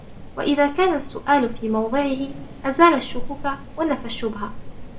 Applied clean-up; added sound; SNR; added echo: none; Rain; 10 dB; reverberation time 0.4 s.